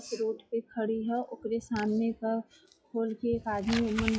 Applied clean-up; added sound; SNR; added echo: classical method log-MMSE.